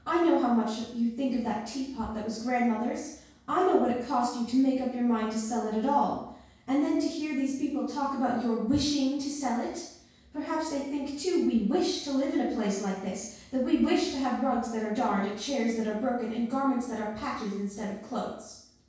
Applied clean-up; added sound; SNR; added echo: none; none; none; reverberation time 0.6 s.